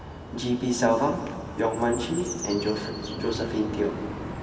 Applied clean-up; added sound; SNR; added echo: none; Chirp, tweet; 9 dB; reverberation time 2.4 s.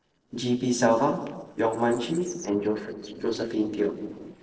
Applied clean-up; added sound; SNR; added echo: neural separator model SepFormer DNS4.